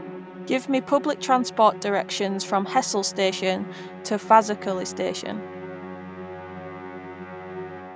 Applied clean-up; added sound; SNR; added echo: none; Musical instrument; 12 dB; none.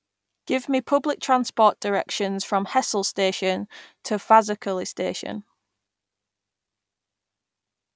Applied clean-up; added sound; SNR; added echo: none; none; none; none.